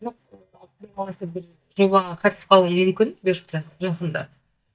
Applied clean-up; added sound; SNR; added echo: neural mask model DeepFilterNet 3.